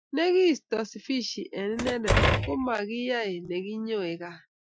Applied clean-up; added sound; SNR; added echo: classical method Wiener filter.